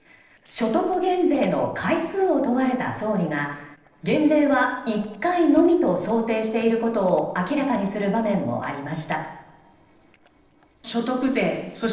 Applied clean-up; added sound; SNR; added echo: neural separator model SepFormer DNS4.